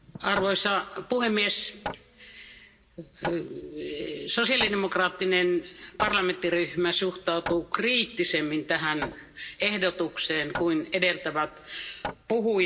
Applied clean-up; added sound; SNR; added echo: none; Hammer; 14 dB; reverberation time 1.1 s.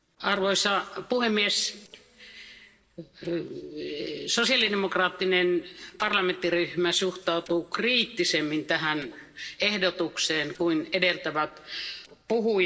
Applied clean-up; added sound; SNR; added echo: neural separator model SepFormer DNS4.